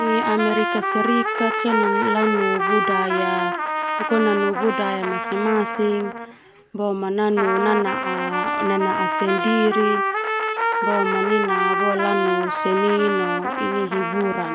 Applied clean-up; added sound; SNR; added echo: none; Trumpet; 1 dB; none.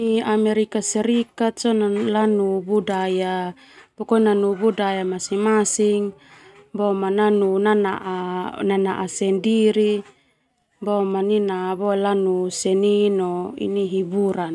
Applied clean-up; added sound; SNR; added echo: none; none; none; none.